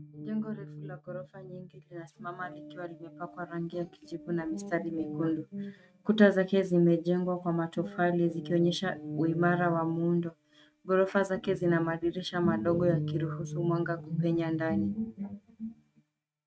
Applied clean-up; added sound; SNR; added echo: neural mask model RNNoise.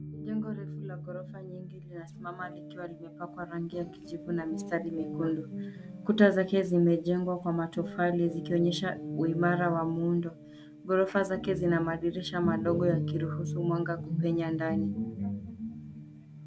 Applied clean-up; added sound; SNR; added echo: none; Guitar; 7 dB; none.